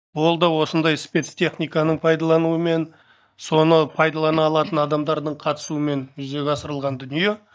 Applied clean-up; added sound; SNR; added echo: neural mask model DeepFilterNet 3.